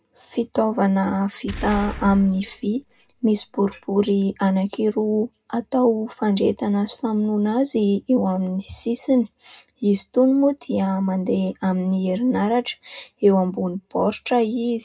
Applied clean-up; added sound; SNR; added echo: none; Boom; 15 dB; reverberation time 0.2 s.